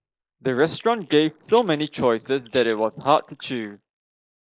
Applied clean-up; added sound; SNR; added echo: neural mask model Resemble Enhance denoiser.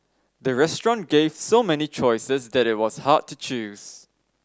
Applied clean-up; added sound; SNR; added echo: none; none; none; none.